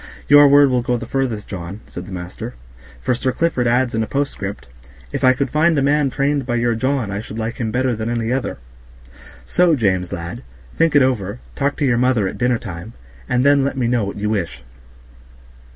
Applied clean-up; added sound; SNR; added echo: none; none; none; none.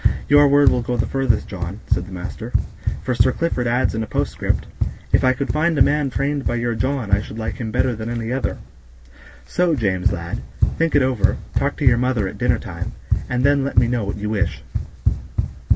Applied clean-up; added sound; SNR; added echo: none; Run; 0 dB; none.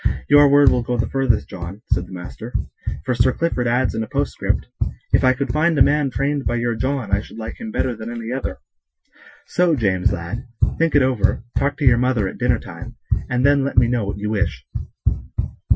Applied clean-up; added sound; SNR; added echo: classical method Wiener filter.